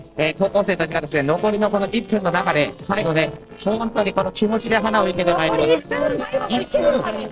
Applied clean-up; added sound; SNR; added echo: neural separator model SepFormer DNS4.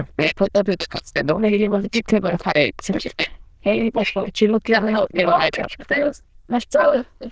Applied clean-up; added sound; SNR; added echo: neural diffusion model UNIVERSE++.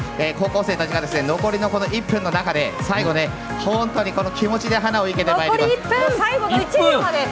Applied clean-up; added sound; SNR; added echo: none; none; none; none.